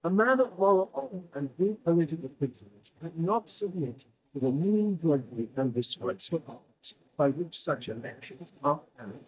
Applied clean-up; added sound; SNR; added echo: neural mask model DeepFilterNet 3.